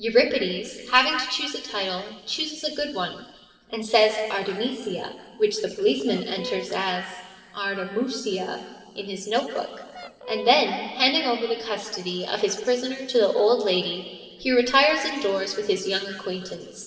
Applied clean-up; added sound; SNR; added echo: neural separator model SepFormer DNS4.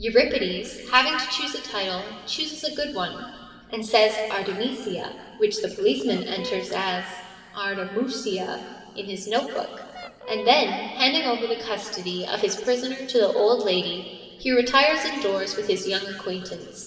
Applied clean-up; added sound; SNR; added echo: none; Fowl; 15 dB; reverberation time 2.1 s.